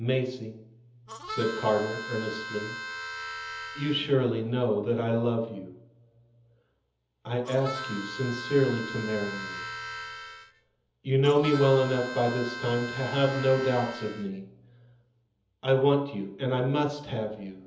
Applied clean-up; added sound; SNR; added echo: none; Harmonica; 9 dB; reverberation time 0.7 s.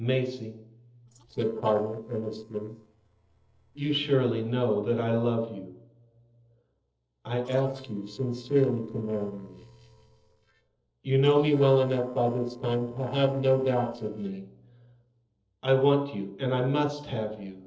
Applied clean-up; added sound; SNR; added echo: neural separator model SepFormer DNS4.